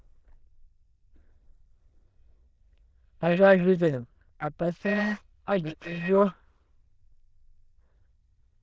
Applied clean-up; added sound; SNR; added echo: neural diffusion model UNIVERSE++.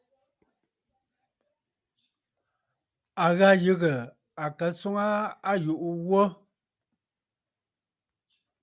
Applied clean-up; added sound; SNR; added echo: none; none; none; none.